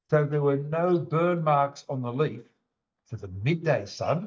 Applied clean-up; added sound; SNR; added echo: neural mask model DeepFilterNet 3.